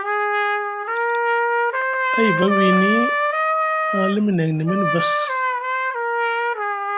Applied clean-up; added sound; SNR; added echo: none; Trumpet; -3 dB; none.